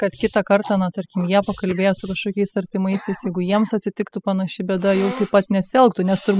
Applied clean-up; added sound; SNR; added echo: classical method spectral subtraction.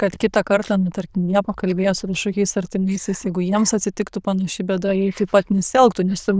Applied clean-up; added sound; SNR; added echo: neural diffusion model UNIVERSE++.